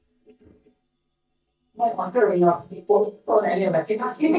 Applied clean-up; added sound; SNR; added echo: neural mask model DeepFilterNet 3.